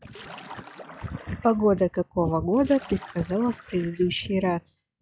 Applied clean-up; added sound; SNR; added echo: classical method log-MMSE.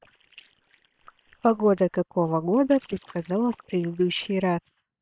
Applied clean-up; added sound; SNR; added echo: neural separator model SepFormer WHAM!.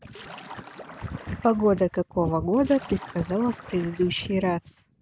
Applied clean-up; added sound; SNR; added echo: none; Splash, splatter; 19 dB; none.